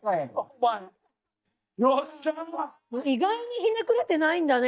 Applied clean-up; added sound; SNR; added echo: neural mask model DeepFilterNet 3.